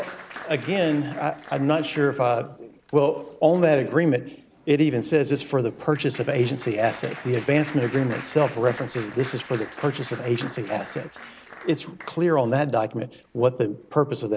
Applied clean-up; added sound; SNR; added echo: none; Applause; 18 dB; none.